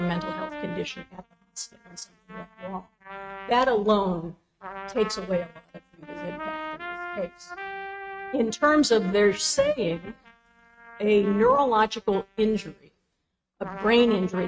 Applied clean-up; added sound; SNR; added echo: neural mask model RNNoise.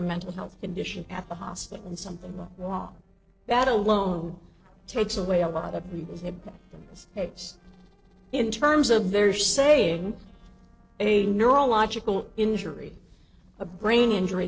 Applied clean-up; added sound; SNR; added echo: neural separator model SepFormer DNS4.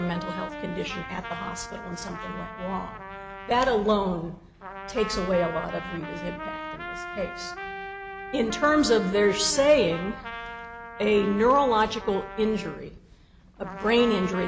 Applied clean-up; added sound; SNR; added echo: none; Trumpet; 11 dB; none.